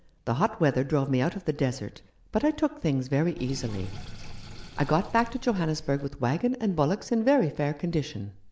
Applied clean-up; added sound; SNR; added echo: none; Sink (filling or washing); 16 dB; none.